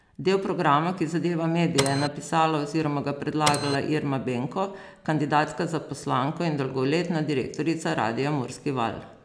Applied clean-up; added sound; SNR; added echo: none; Printer; 1 dB; none.